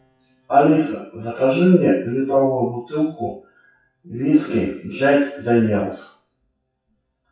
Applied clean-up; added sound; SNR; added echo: classical method WPE with log-MMSE.